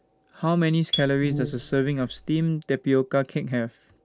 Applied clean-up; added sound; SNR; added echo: none; Marimba, xylophone + Brass instrument; 8 dB; none.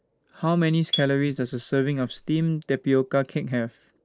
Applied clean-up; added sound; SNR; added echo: neural mask model Resemble Enhance denoiser.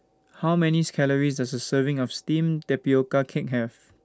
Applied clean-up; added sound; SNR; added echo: none; none; none; none.